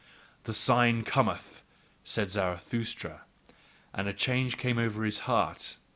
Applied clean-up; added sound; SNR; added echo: none; none; none; none.